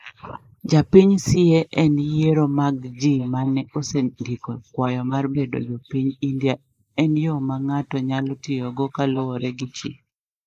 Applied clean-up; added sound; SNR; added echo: neural mask model Resemble Enhance denoiser.